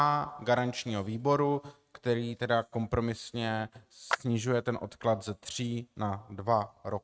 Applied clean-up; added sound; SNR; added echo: neural mask model RNNoise.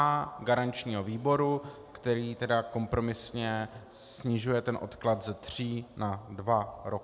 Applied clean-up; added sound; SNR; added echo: none; none; none; none.